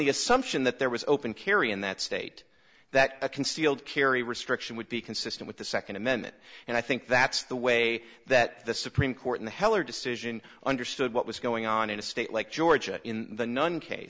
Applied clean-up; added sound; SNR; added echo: none; none; none; none.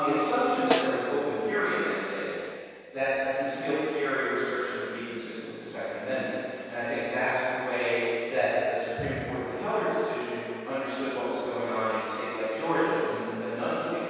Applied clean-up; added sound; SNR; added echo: none; Snare drum; 4 dB; reverberation time 2.2 s.